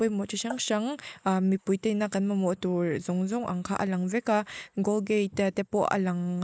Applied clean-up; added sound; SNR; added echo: neural mask model Resemble Enhance denoiser.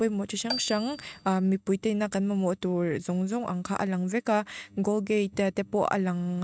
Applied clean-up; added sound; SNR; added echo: neural mask model RNNoise.